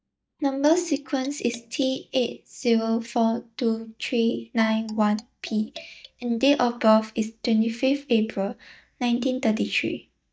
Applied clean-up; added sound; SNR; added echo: neural mask model DeepFilterNet 3.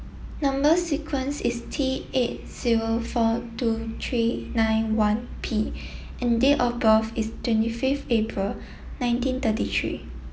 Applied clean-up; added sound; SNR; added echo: none; none; none; none.